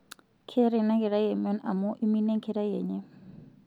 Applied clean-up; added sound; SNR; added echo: none; none; none; none.